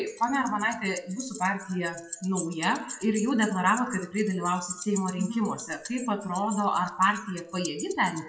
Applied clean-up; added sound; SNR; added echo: classical method WPE with log-MMSE.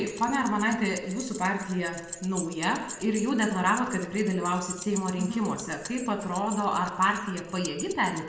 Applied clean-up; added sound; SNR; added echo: none; Keys jangling; 14 dB; reverberation time 1.0 s.